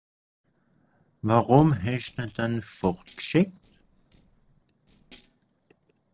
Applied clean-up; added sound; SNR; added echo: neural separator model SepFormer DNS4.